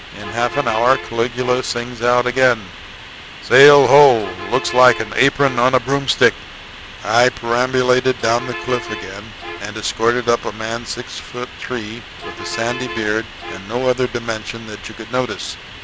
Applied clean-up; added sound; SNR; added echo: none; Bus; 14 dB; none.